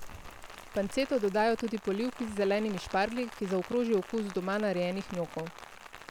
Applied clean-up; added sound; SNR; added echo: none; Rain; 15 dB; none.